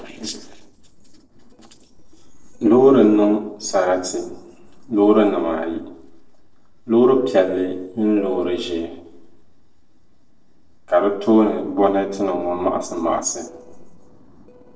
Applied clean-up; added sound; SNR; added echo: neural separator model SepFormer DNS4.